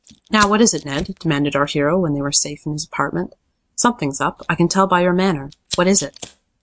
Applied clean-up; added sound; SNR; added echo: neural mask model RNNoise.